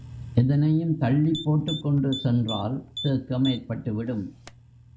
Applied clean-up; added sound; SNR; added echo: none; Typing; 15 dB; none.